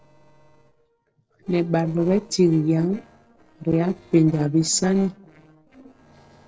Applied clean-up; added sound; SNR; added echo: neural separator model SepFormer DNS4.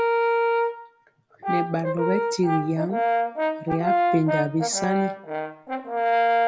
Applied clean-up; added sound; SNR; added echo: none; Brass instrument; -3 dB; none.